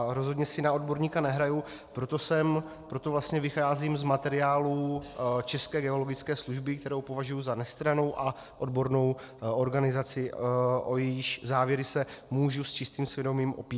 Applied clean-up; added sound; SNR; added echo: none; none; none; none.